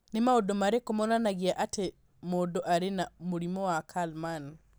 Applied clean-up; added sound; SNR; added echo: none; none; none; none.